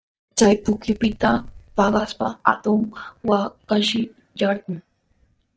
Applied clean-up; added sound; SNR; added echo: neural mask model DeepFilterNet 3.